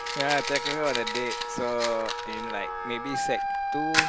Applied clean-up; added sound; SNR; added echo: none; Wind instrument, woodwind instrument + Fire; -1 dB; none.